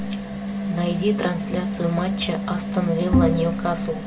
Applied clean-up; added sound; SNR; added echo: none; Bowed string instrument; 0 dB; none.